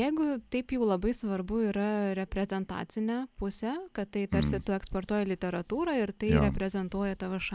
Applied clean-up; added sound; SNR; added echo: none; none; none; none.